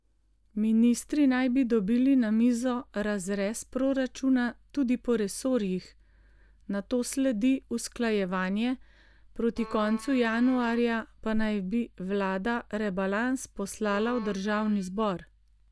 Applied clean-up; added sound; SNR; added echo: neural mask model DeepFilterNet 3.